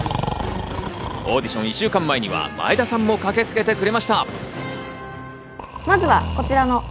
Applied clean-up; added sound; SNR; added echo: none; Breathing; 9 dB; none.